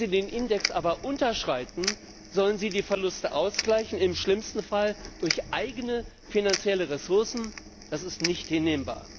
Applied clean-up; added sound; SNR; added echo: none; Crackle; 10 dB; none.